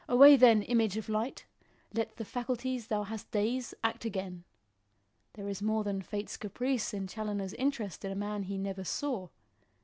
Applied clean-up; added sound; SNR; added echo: none; none; none; none.